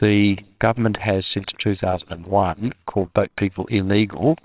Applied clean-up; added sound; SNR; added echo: neural separator model SepFormer WHAMR!.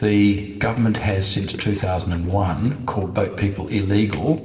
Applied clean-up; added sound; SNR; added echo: neural separator model SepFormer DNS4.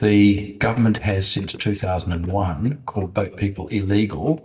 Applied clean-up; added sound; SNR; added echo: neural mask model DeepFilterNet 3.